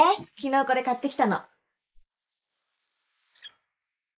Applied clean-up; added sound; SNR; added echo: neural mask model Resemble Enhance denoiser.